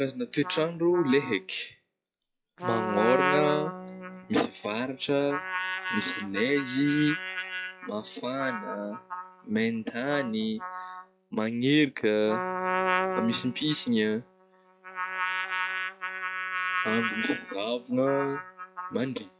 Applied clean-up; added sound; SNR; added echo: classical method log-MMSE.